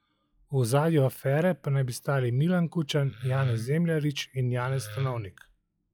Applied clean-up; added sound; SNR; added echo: classical method log-MMSE.